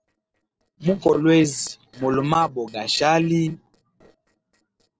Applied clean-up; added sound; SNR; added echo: neural separator model SepFormer DNS4.